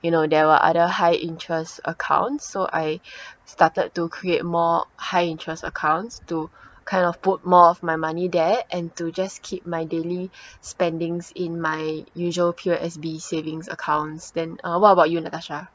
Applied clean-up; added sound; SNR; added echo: none; none; none; none.